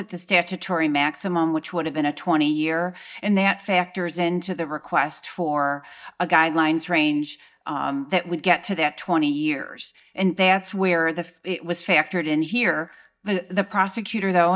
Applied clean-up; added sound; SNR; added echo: neural mask model DeepFilterNet 3.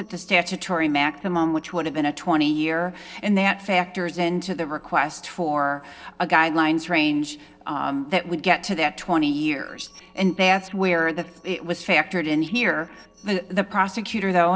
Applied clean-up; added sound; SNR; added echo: neural separator model SepFormer DNS4.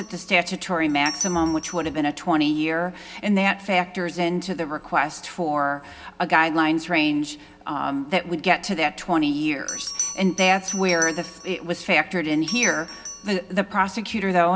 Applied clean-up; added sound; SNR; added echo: none; Bell; 14 dB; reverberation time 0.3 s.